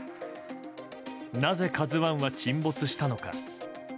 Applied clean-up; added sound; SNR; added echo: none; none; none; none.